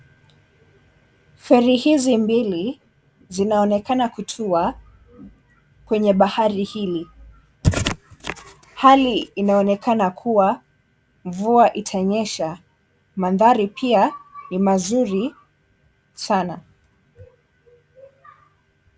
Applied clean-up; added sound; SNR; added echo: none; none; none; none.